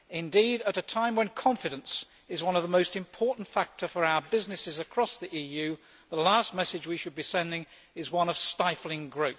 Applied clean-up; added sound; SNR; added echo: none; none; none; none.